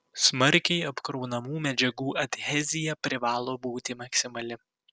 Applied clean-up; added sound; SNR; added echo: none; none; none; none.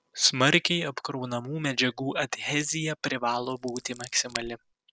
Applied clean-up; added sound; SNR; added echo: none; Scissors; 14 dB; none.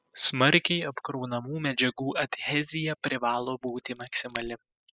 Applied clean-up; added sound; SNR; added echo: classical method spectral subtraction.